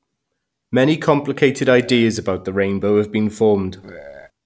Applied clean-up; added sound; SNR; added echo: none; Burping, eructation; 19 dB; none.